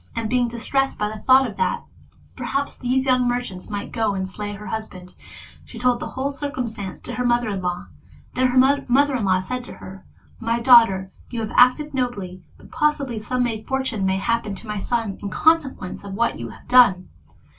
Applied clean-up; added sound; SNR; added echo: none; none; none; reverberation time 0.2 s.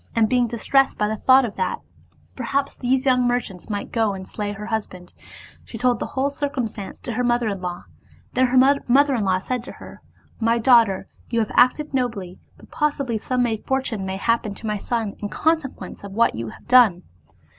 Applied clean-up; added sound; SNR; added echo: none; none; none; none.